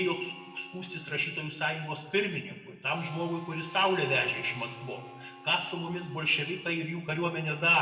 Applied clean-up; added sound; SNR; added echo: none; Harmonica; 19 dB; reverberation time 1.1 s.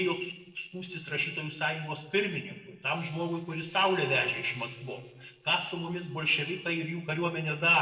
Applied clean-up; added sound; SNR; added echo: neural separator model SepFormer DNS4.